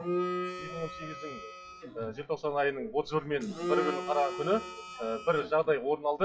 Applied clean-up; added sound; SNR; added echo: classical method WPE with log-MMSE.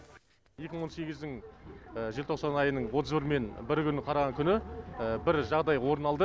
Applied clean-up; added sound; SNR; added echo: none; none; none; none.